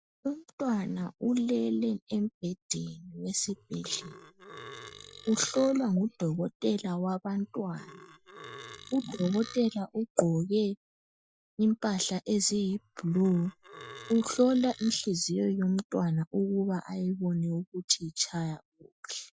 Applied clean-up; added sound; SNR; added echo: classical method Wiener filter.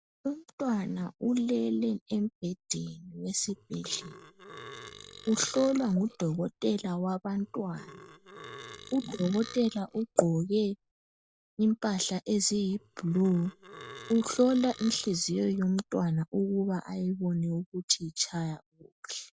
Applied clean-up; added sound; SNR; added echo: none; Burping, eructation; 19 dB; none.